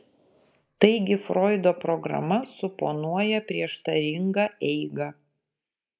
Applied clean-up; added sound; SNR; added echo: neural mask model Resemble Enhance denoiser.